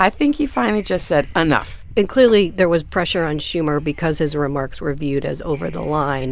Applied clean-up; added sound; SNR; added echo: none; Subway, metro, underground / Wind; 18 dB; none.